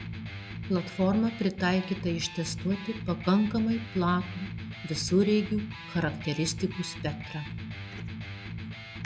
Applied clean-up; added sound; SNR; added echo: none; Electric guitar; 9 dB; none.